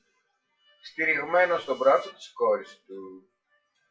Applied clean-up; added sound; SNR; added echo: classical method WPE with log-MMSE.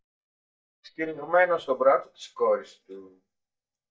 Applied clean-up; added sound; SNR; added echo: neural mask model DeepFilterNet 3.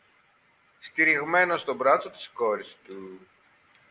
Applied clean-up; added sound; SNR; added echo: none; none; none; none.